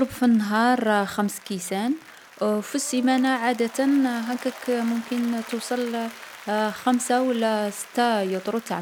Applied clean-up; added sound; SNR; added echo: none; Applause; 19 dB; none.